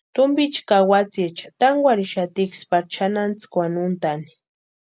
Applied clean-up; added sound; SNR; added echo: none; none; none; none.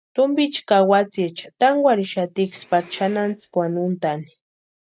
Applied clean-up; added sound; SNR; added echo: neural mask model DeepFilterNet 3.